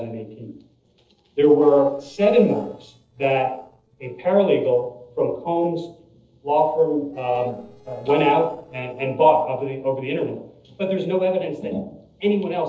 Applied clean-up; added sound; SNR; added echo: neural separator model SepFormer DNS4.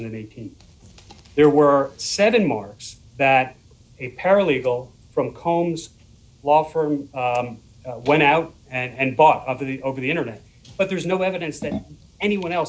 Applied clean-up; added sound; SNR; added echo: none; none; none; none.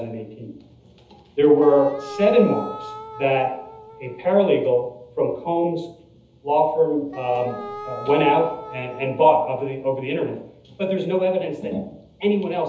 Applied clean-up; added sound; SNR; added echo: none; Wind instrument, woodwind instrument; 15 dB; reverberation time 0.7 s.